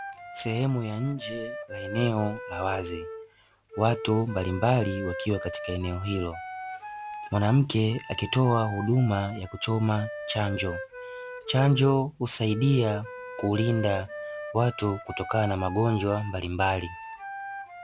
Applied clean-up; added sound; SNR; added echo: none; Wind instrument, woodwind instrument; 12 dB; none.